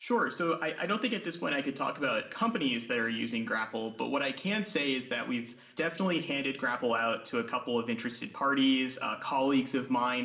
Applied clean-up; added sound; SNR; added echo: none; none; none; reverberation time 1.7 s.